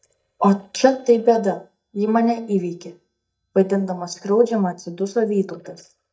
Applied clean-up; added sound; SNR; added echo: neural mask model DeepFilterNet 3.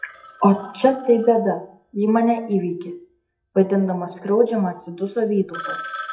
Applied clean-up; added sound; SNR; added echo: classical method WPE with log-MMSE.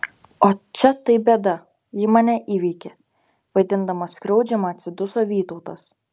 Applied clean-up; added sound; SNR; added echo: none; none; none; none.